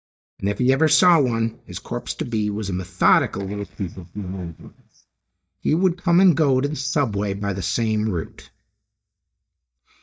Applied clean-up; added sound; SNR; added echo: neural mask model DeepFilterNet 3.